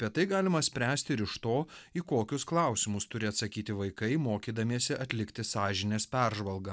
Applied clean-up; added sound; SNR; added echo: none; none; none; none.